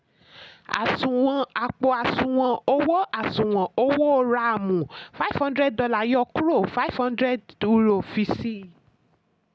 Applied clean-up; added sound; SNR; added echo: none; none; none; none.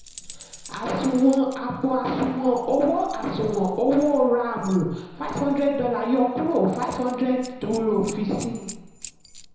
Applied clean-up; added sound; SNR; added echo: none; Keys jangling; 19 dB; reverberation time 1.0 s.